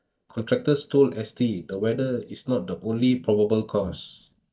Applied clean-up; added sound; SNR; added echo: neural mask model DeepFilterNet 3.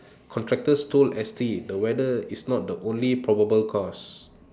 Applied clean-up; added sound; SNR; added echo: none; none; none; none.